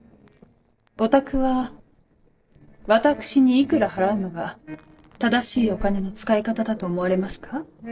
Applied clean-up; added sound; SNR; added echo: neural separator model SepFormer DNS4.